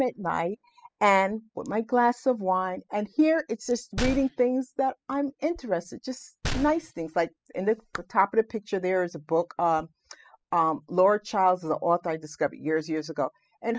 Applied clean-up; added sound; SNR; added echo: classical method spectral subtraction.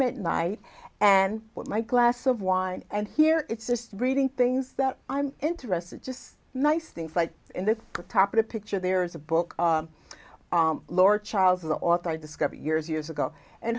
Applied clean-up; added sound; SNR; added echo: none; none; none; none.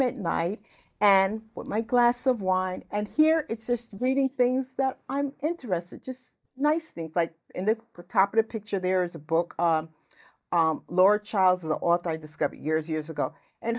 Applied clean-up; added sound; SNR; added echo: neural mask model DeepFilterNet 3.